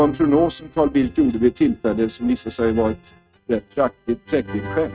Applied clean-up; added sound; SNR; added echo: neural mask model RNNoise.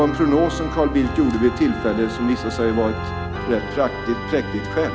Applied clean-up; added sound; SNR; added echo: none; Organ; 7 dB; none.